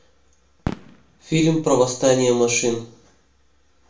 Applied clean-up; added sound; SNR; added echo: none; Fireworks; 15 dB; reverberation time 0.4 s.